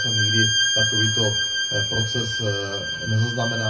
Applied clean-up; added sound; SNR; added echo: none; Bowed string instrument; -3 dB; reverberation time 0.4 s.